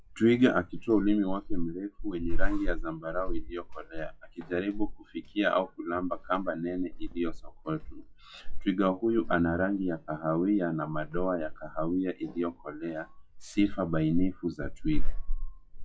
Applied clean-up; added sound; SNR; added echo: classical method log-MMSE.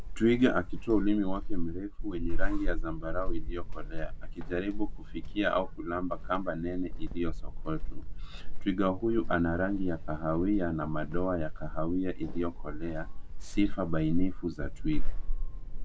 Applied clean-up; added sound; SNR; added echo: none; Squeak / Walk, footsteps; -3 dB; none.